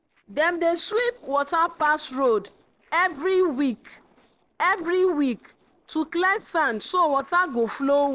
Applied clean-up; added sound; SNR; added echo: neural separator model SepFormer DNS4.